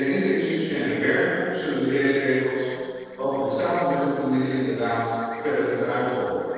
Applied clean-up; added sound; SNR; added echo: neural separator model SepFormer DNS4.